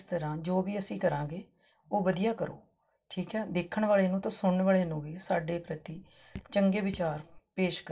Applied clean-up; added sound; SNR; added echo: neural separator model SepFormer DNS4.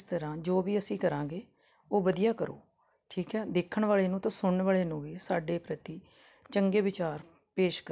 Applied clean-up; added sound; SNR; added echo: none; none; none; none.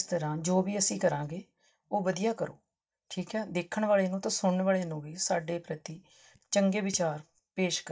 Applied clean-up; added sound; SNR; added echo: neural mask model DeepFilterNet 3.